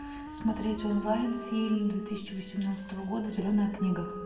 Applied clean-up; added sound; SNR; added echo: none; Wind instrument, woodwind instrument; 12 dB; reverberation time 1.1 s.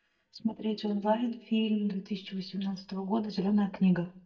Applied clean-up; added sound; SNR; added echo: neural mask model DeepFilterNet 3.